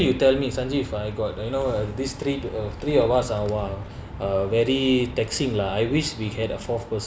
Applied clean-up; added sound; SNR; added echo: none; none; none; none.